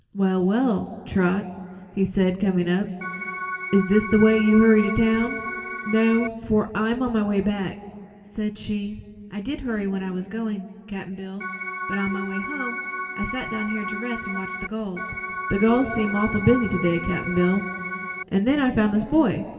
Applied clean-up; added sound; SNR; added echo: none; Organ; 7 dB; reverberation time 1.8 s.